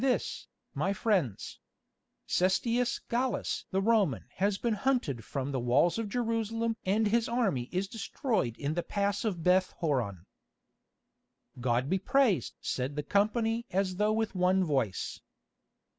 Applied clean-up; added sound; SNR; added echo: none; none; none; none.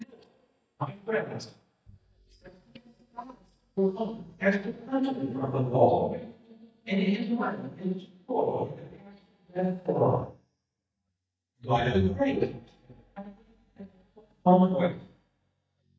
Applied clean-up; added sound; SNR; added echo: neural mask model DeepFilterNet 3.